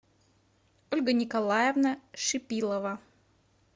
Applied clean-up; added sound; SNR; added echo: none; none; none; none.